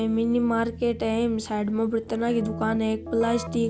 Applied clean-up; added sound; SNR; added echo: none; Keyboard (musical); 12 dB; none.